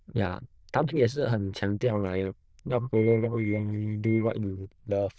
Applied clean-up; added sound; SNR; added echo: neural diffusion model UNIVERSE++.